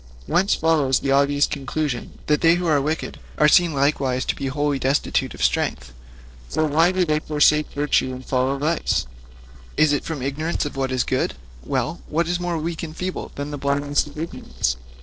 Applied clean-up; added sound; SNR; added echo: neural separator model SepFormer DNS4.